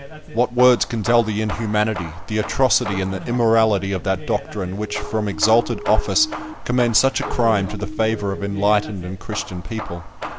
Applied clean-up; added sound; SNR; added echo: none; Siren + Hammer / Wood; 12 dB; none.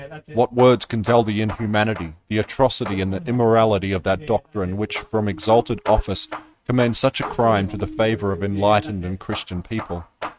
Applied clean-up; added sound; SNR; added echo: neural mask model RNNoise.